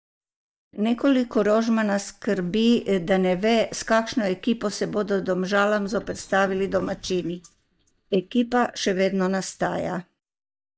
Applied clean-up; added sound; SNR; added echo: neural mask model DeepFilterNet 3.